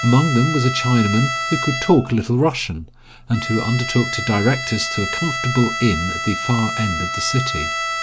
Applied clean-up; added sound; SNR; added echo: none; Bowed string instrument; 6 dB; none.